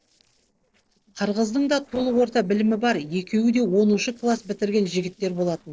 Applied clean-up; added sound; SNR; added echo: neural separator model SepFormer DNS4.